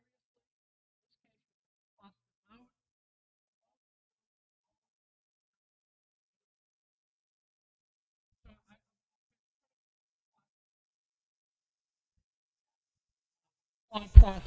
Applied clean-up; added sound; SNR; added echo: neural mask model DeepFilterNet 3.